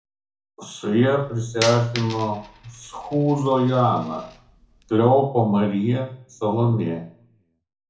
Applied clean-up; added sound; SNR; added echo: none; Coin (dropping); 14 dB; reverberation time 0.5 s.